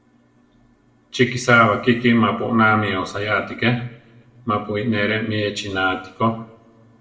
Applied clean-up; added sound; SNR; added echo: none; none; none; reverberation time 0.8 s.